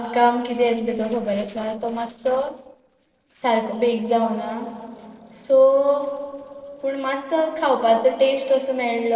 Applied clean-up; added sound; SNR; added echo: neural separator model SepFormer DNS4.